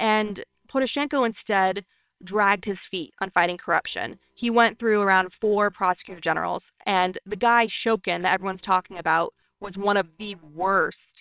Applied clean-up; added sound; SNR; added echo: neural separator model SepFormer WHAMR!.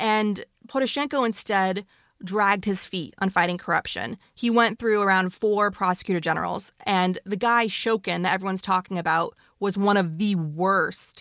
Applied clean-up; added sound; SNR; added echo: none; none; none; none.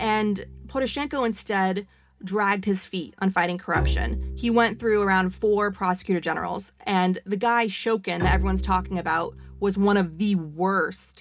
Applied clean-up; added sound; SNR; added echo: none; Bowed string instrument; 9 dB; reverberation time 0.3 s.